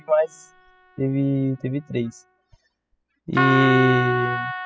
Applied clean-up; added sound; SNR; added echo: classical method spectral subtraction.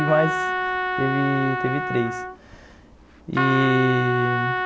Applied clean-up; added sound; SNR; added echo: none; Trumpet; 1 dB; none.